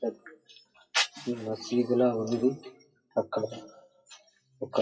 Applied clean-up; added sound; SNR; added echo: classical method WPE with log-MMSE.